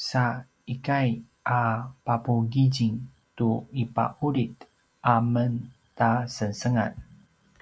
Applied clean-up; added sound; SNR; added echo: none; none; none; none.